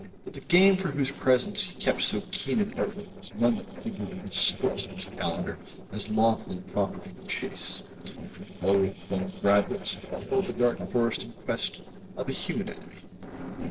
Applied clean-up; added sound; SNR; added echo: neural separator model SepFormer DNS4.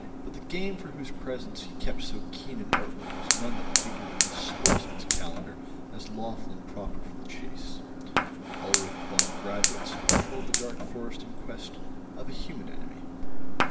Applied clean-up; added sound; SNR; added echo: none; Fire; 1 dB; reverberation time 0.8 s.